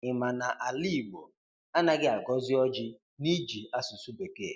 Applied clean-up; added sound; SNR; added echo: none; none; none; none.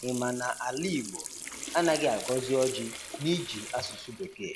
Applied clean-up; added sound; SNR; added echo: none; Sink (filling or washing) + Trickle, dribble / Sink (filling or washing) / Water tap, faucet; 10 dB; none.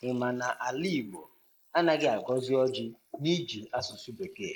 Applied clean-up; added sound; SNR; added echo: neural mask model Resemble Enhance denoiser.